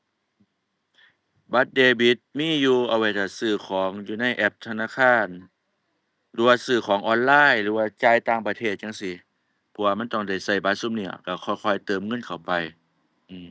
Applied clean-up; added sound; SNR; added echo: none; none; none; none.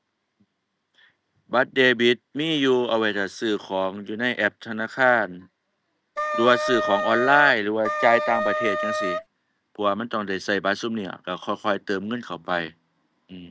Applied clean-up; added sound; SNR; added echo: none; Wind instrument, woodwind instrument; 1 dB; none.